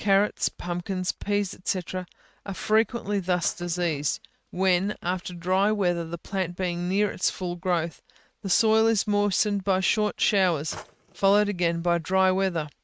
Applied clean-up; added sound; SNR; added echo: neural mask model RNNoise.